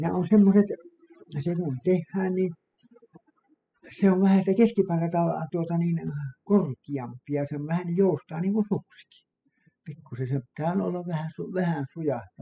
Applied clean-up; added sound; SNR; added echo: classical method spectral subtraction.